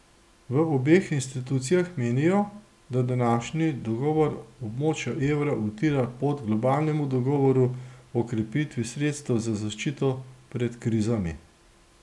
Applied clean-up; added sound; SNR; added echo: none; none; none; none.